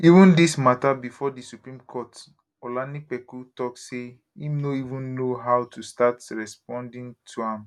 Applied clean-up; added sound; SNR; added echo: none; none; none; none.